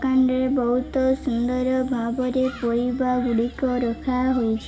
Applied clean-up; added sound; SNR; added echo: none; none; none; reverberation time 1.1 s.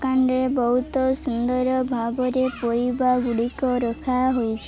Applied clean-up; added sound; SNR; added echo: none; none; none; none.